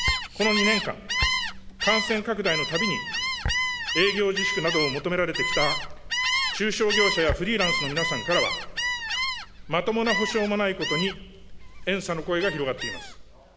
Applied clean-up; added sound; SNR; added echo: none; Gull, seagull; 1 dB; none.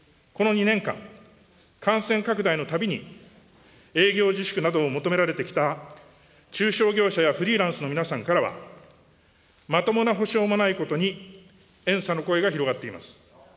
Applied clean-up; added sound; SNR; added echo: none; none; none; none.